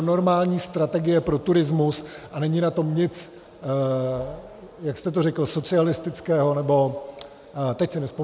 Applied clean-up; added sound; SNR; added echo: none; none; none; none.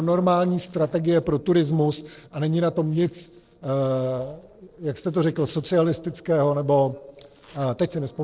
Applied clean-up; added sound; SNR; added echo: neural separator model SepFormer DNS4.